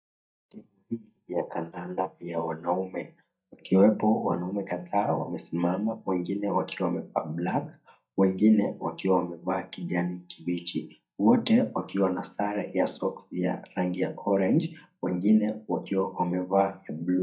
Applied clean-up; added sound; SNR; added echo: neural mask model DeepFilterNet 3.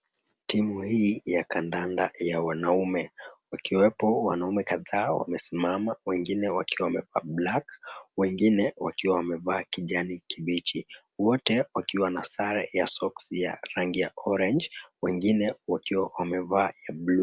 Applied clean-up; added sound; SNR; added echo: none; none; none; none.